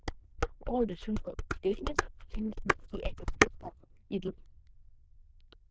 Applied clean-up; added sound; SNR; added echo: neural diffusion model UNIVERSE++.